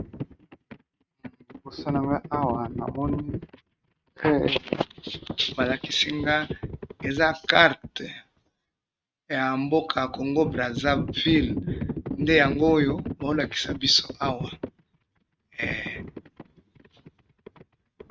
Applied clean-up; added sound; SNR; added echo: neural mask model RNNoise.